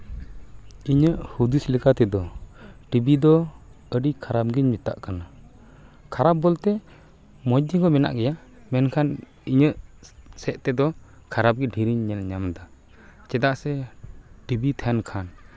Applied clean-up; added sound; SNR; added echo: none; none; none; none.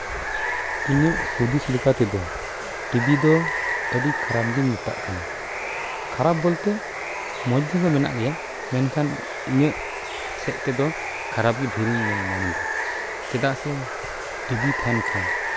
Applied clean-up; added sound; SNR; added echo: none; Water; 4 dB; none.